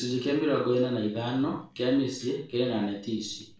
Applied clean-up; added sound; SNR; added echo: neural separator model SepFormer DNS4.